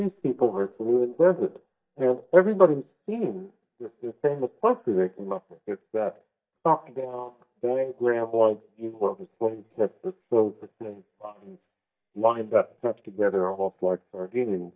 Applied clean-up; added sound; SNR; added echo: neural mask model DeepFilterNet 3.